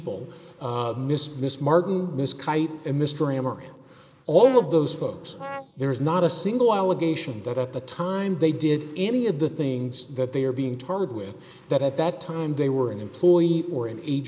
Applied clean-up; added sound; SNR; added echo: neural mask model Resemble Enhance denoiser.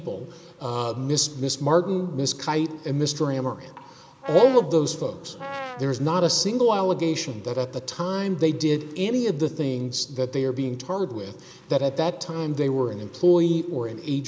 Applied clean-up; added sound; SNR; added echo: none; Brass instrument; 12 dB; none.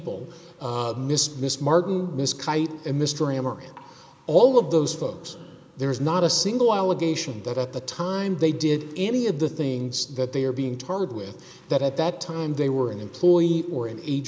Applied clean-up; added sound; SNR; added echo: none; none; none; none.